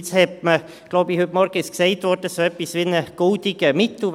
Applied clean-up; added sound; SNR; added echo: none; none; none; none.